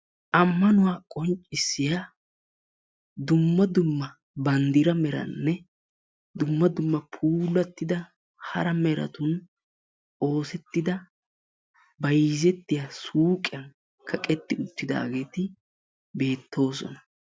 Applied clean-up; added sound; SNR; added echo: none; none; none; none.